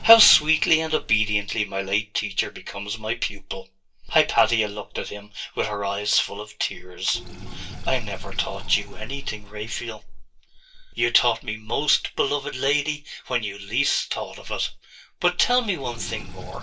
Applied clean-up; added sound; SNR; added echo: none; Sink (filling or washing); 16 dB; reverberation time 0.2 s.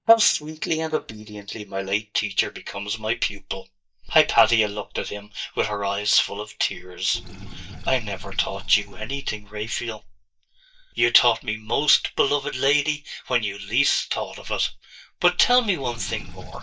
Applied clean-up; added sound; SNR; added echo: neural mask model DeepFilterNet 3.